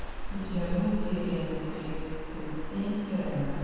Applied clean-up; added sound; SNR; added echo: none; Water; 2 dB; reverberation time 2.1 s.